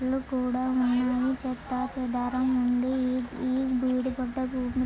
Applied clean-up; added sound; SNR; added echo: none; Bus; 18 dB; none.